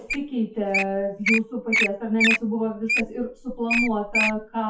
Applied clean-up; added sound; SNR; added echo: classical method WPE with log-MMSE.